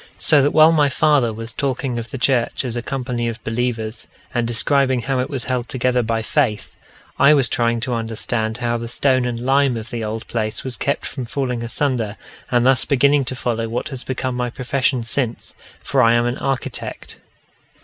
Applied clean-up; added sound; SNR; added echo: none; none; none; none.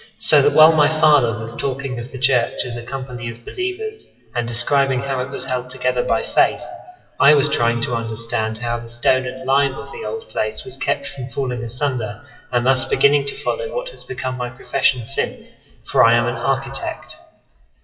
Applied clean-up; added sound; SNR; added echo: classical method WPE with log-MMSE.